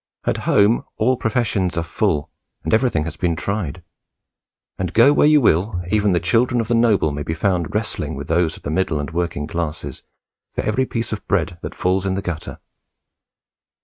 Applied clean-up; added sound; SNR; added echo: neural mask model RNNoise.